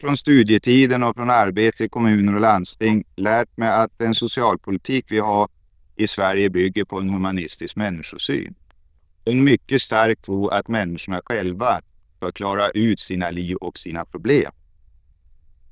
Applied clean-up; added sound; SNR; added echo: neural diffusion model UNIVERSE++.